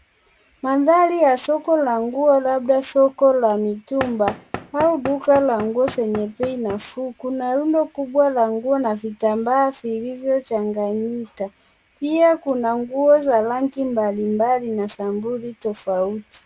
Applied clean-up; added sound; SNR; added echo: none; Knock / Wood; 13 dB; none.